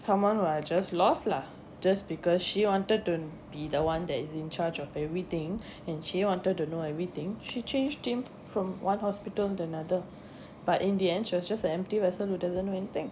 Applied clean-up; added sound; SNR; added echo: none; none; none; none.